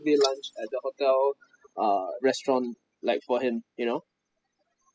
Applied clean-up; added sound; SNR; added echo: classical method spectral subtraction.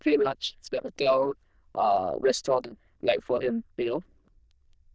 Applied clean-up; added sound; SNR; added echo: neural diffusion model UNIVERSE++.